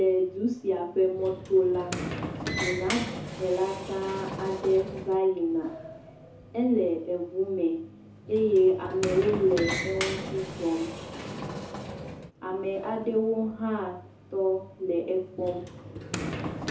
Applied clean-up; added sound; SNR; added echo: none; Sliding door; 9 dB; reverberation time 0.6 s.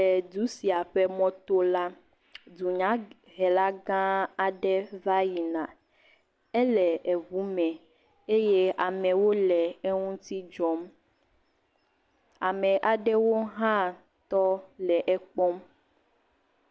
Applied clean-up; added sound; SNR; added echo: none; none; none; none.